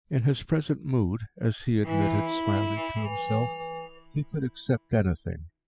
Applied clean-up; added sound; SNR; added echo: classical method spectral subtraction.